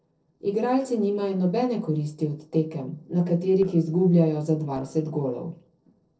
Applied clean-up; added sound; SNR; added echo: neural separator model SepFormer DNS4.